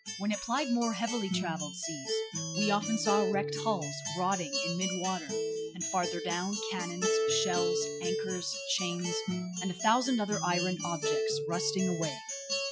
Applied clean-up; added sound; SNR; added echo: classical method Wiener filter.